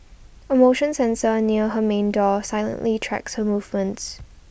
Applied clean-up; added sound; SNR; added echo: none; none; none; none.